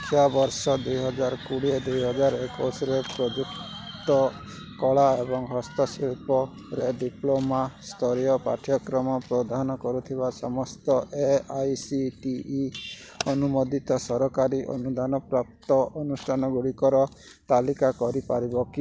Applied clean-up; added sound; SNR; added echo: none; none; none; none.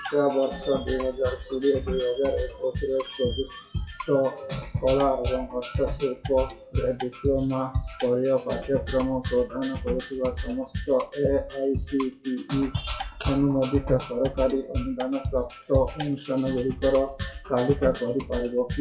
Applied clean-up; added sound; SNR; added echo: classical method WPE with log-MMSE.